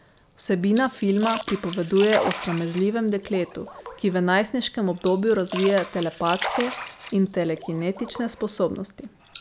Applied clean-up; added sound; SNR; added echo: none; Splash, splatter; 11 dB; none.